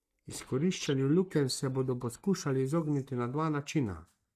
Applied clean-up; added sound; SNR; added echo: neural mask model DeepFilterNet 3.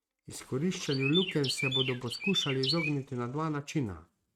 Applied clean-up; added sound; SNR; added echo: neural mask model RNNoise.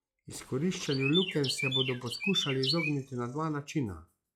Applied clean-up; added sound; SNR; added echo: classical method log-MMSE.